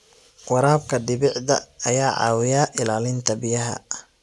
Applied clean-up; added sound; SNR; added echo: none; none; none; none.